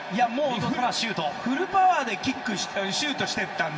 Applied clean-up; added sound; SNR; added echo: none; none; none; reverberation time 2.1 s.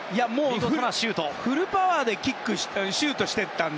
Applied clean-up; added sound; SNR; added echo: none; none; none; none.